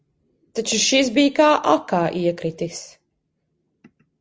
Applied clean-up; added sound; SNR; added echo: none; none; none; none.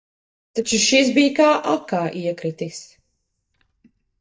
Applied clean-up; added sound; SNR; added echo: neural mask model DeepFilterNet 3.